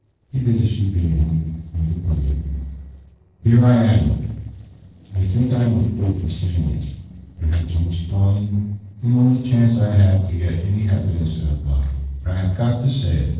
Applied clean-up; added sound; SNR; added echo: neural separator model SepFormer DNS4.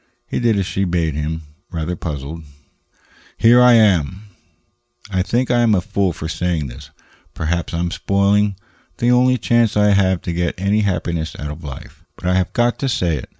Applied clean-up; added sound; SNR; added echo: none; none; none; none.